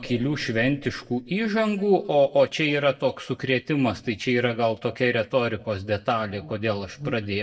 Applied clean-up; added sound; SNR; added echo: neural mask model DeepFilterNet 3.